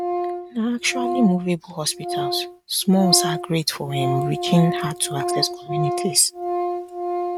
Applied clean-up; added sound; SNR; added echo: neural mask model RNNoise.